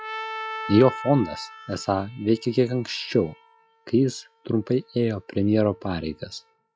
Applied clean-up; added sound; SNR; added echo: classical method log-MMSE.